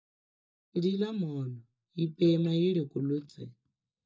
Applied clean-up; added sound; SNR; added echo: neural mask model DeepFilterNet 3.